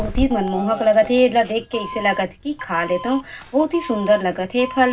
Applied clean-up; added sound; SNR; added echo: none; Doorbell; 11 dB; reverberation time 0.4 s.